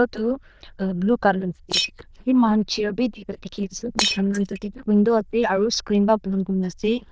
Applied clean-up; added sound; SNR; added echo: neural diffusion model UNIVERSE++.